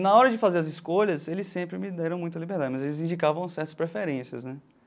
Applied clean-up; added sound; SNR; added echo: none; none; none; none.